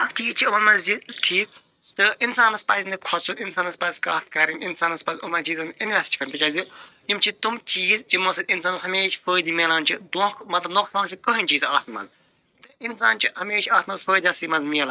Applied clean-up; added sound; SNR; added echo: neural mask model RNNoise.